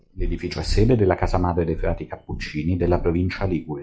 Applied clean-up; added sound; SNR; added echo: classical method log-MMSE.